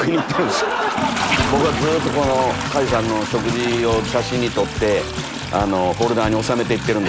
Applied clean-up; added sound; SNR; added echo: none; Toilet flush; 7 dB; none.